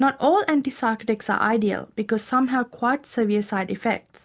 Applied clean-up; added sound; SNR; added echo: none; none; none; none.